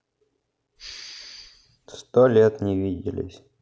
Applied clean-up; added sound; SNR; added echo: none; Respiratory sounds; 18 dB; none.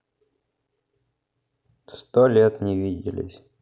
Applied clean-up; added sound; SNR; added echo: none; none; none; none.